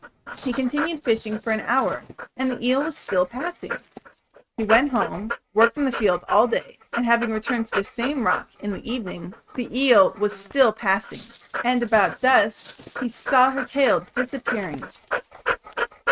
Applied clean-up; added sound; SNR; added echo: neural mask model RNNoise.